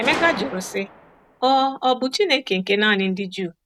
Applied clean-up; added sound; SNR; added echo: none; Gunshot, gunfire; 13 dB; none.